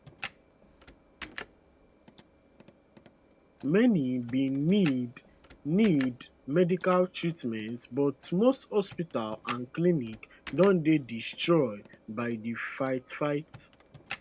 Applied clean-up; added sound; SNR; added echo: none; Computer keyboard; 19 dB; none.